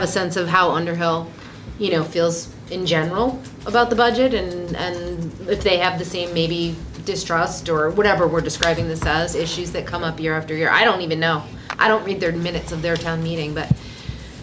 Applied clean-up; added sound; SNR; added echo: none; Clapping; 19 dB; none.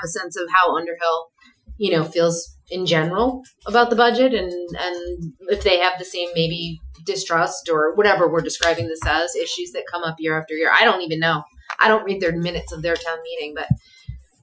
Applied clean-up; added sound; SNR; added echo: classical method Wiener filter.